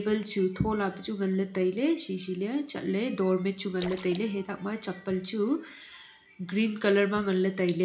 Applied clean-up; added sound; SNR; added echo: none; Splash, splatter; 17 dB; reverberation time 0.4 s.